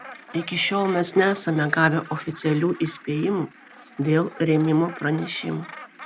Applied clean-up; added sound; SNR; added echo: none; Gull, seagull; 19 dB; none.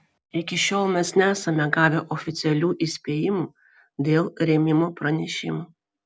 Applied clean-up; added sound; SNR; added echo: none; none; none; none.